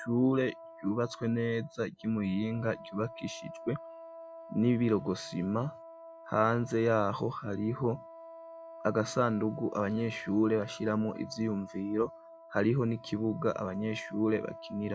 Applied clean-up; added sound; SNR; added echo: none; Wind instrument, woodwind instrument; 17 dB; none.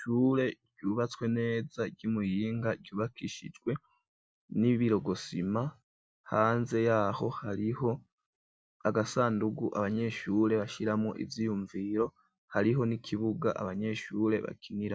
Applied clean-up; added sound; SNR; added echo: none; none; none; none.